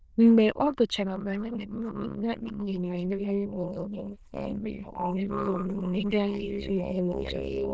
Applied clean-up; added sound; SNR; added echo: neural diffusion model UNIVERSE++.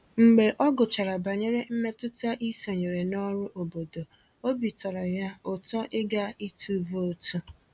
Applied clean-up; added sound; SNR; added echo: none; none; none; none.